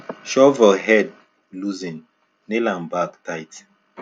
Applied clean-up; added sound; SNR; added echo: none; none; none; none.